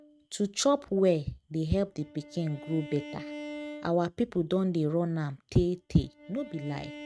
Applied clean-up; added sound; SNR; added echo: neural mask model RNNoise.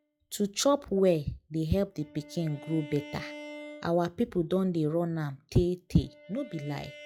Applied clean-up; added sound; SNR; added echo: classical method log-MMSE.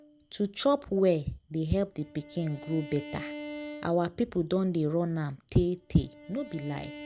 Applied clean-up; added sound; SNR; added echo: none; Bowed string instrument; 16 dB; none.